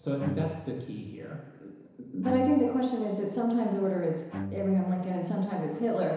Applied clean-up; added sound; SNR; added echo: none; Bowed string instrument; 13 dB; reverberation time 1.0 s.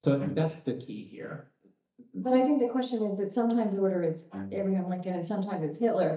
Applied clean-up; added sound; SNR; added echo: neural mask model DeepFilterNet 3.